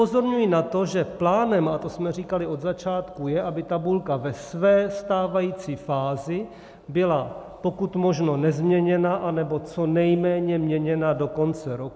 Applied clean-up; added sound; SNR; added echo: none; none; none; none.